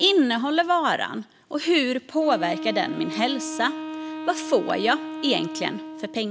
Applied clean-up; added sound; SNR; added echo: none; Wind instrument, woodwind instrument; 10 dB; none.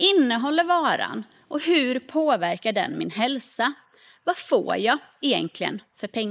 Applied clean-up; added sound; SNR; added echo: neural mask model Resemble Enhance denoiser.